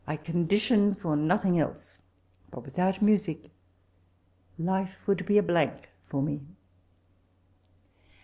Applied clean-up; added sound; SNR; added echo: none; none; none; none.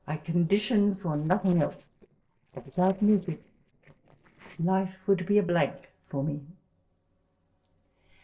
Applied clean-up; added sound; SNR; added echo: neural separator model SepFormer DNS4.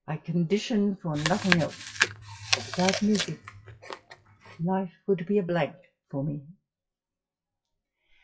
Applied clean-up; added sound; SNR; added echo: classical method WPE with log-MMSE.